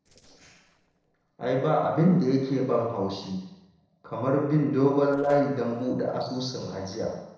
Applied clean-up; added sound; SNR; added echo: neural separator model SepFormer DNS4.